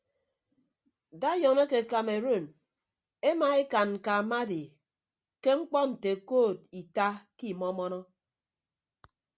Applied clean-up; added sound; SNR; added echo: none; none; none; none.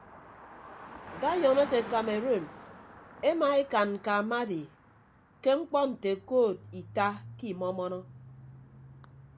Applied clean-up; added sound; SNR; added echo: none; Car passing by; 17 dB; none.